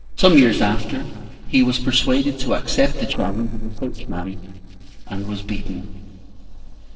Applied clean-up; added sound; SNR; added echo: neural separator model SepFormer DNS4.